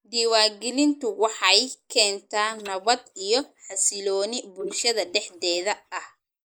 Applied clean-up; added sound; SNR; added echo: neural mask model Resemble Enhance denoiser.